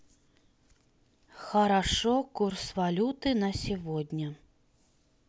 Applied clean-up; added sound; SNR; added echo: none; none; none; none.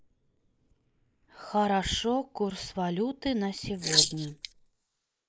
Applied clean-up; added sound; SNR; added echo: neural mask model Resemble Enhance denoiser.